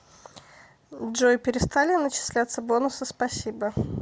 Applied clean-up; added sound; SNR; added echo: none; none; none; none.